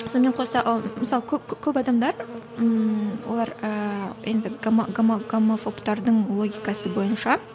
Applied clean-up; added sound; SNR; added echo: none; Buzz; 15 dB; none.